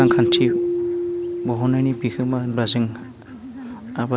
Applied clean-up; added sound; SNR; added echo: none; Keyboard (musical); 2 dB; none.